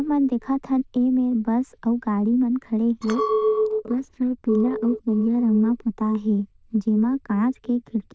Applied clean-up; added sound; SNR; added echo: neural diffusion model UNIVERSE++.